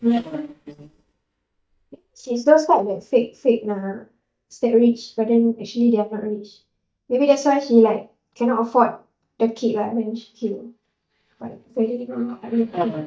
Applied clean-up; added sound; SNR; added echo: neural mask model DeepFilterNet 3.